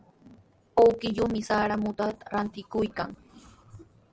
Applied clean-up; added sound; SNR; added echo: none; none; none; none.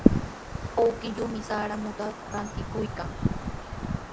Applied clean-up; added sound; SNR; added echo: none; Wind; -2 dB; none.